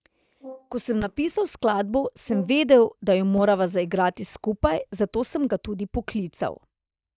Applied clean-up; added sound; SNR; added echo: neural mask model DeepFilterNet 3.